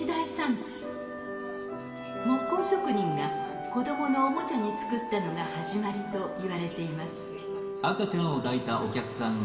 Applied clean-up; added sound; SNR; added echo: none; none; none; reverberation time 2.1 s.